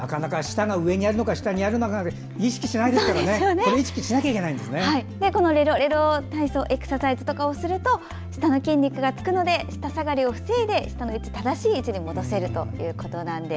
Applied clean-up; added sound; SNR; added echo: none; none; none; none.